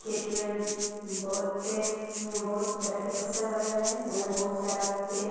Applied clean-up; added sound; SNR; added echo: none; Rattle (instrument); 6 dB; reverberation time 2.0 s.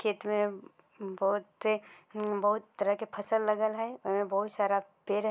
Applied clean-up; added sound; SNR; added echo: none; none; none; none.